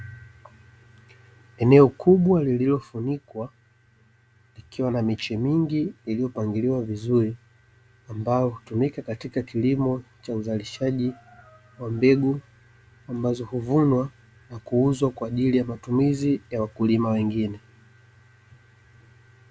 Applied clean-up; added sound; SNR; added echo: none; none; none; none.